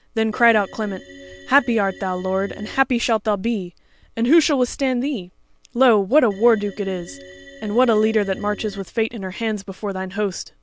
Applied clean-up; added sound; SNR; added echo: none; Organ; 19 dB; none.